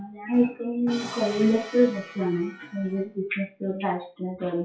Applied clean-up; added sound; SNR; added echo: classical method WPE with log-MMSE.